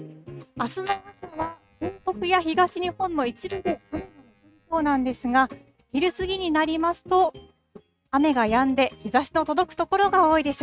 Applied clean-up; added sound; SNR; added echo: neural mask model RNNoise.